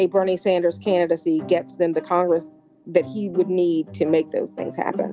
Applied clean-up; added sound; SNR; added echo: none; none; none; none.